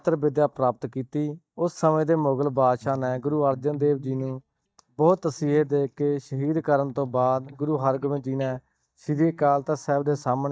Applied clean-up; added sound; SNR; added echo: neural mask model DeepFilterNet 3.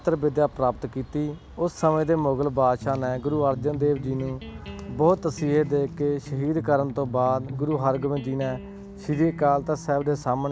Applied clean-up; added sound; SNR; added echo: none; Electric guitar; 13 dB; none.